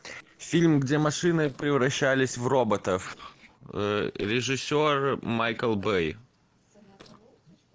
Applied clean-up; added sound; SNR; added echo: neural separator model SepFormer DNS4.